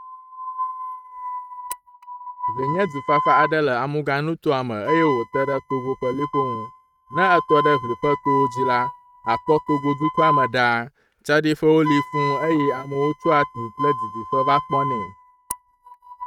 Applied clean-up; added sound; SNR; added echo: neural mask model RNNoise.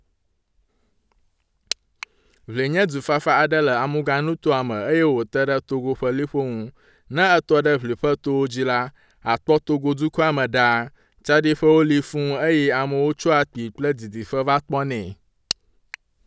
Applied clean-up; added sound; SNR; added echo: none; none; none; none.